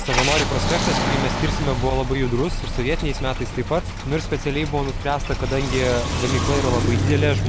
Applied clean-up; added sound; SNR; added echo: none; Car; 2 dB; none.